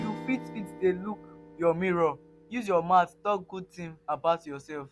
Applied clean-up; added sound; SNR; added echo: none; Strum; 17 dB; none.